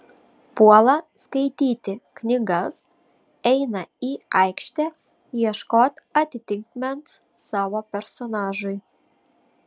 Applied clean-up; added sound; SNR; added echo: none; none; none; none.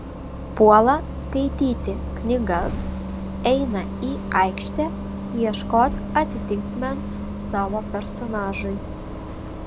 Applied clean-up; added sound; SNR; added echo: none; Bus; 6 dB; none.